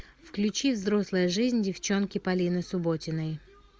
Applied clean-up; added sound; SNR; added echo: none; none; none; none.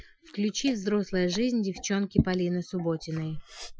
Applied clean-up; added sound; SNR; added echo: classical method Wiener filter.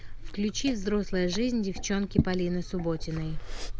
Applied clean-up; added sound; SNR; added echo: none; Liquid; 3 dB; none.